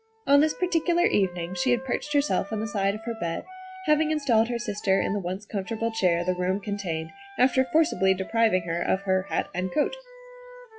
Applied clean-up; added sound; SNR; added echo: classical method log-MMSE.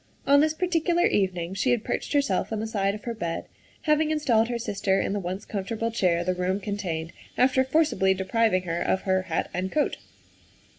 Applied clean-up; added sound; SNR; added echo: none; none; none; none.